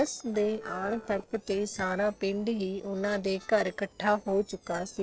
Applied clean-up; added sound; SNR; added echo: neural separator model SepFormer DNS4.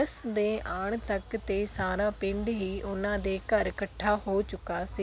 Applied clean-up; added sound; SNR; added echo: none; none; none; none.